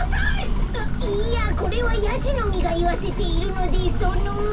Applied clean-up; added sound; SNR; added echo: none; Church bell; -4 dB; reverberation time 0.4 s.